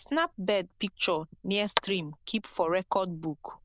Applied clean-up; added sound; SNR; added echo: neural diffusion model UNIVERSE++.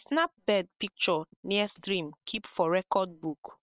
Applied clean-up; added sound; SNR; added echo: neural separator model SepFormer WHAM!.